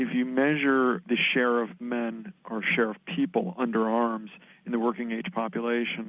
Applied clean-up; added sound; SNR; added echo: none; none; none; none.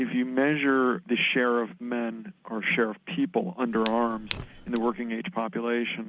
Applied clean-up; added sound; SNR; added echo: none; Fire; 11 dB; none.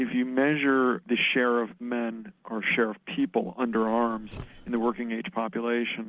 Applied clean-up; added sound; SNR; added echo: neural separator model SepFormer DNS4.